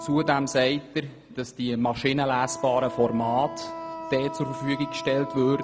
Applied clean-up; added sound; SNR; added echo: none; Wind instrument, woodwind instrument; 12 dB; none.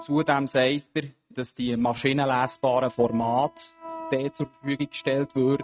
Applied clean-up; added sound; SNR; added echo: neural mask model RNNoise.